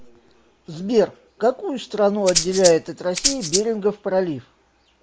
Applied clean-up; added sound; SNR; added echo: none; Rattle (instrument); 2 dB; none.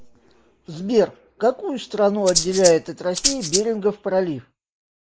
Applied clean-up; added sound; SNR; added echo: neural mask model Resemble Enhance denoiser.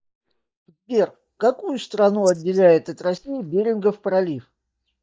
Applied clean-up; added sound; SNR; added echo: neural mask model DeepFilterNet 3.